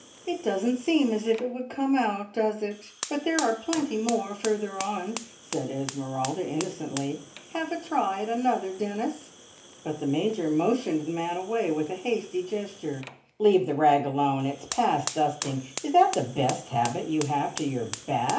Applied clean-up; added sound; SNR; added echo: none; Fire; 15 dB; reverberation time 0.3 s.